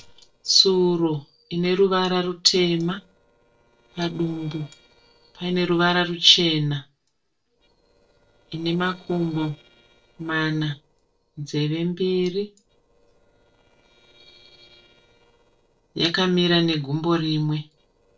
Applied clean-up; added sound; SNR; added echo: neural separator model SepFormer DNS4.